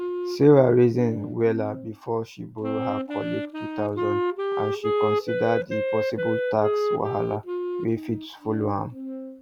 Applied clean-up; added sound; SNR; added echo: none; Wind instrument, woodwind instrument; 3 dB; none.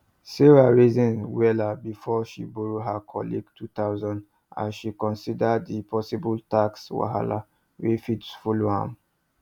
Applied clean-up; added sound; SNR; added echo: none; none; none; none.